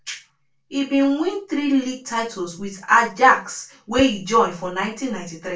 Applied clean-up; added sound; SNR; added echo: neural separator model SepFormer DNS4.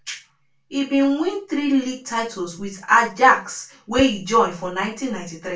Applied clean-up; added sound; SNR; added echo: none; Whoosh, swoosh, swish; 19 dB; reverberation time 0.2 s.